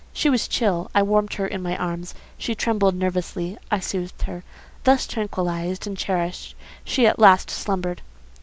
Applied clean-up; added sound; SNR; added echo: none; none; none; none.